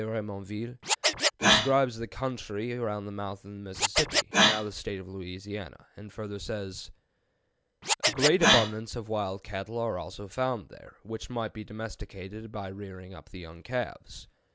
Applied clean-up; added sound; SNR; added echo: none; Scratching (performance technique); -3 dB; none.